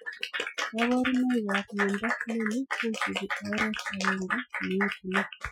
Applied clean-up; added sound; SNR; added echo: classical method Wiener filter.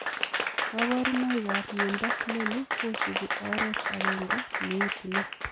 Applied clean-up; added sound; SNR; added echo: none; Applause / Crowd; -2 dB; none.